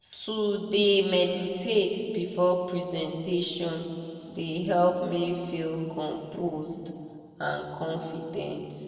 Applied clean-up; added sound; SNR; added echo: neural separator model SepFormer DNS4.